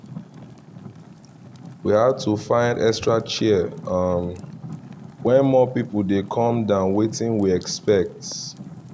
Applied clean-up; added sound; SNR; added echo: none; Fire; 17 dB; none.